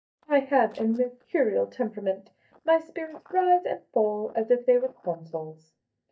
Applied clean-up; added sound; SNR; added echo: neural mask model DeepFilterNet 3.